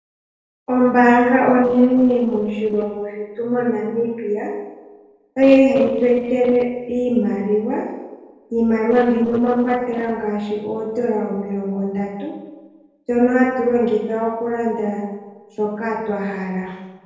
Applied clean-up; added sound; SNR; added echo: neural separator model SepFormer DNS4.